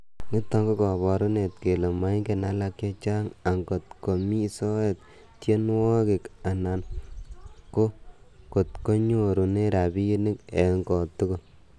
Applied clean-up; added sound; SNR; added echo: none; none; none; none.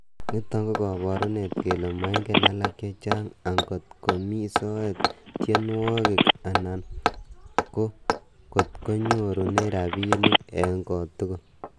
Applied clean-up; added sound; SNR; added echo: none; Telephone + Hammer; 0 dB; none.